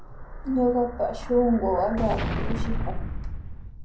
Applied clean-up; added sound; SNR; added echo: none; Explosion; 4 dB; reverberation time 0.6 s.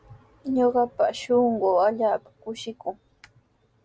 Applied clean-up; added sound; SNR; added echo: none; none; none; none.